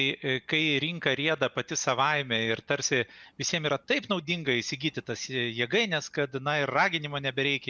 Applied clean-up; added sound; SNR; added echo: none; none; none; none.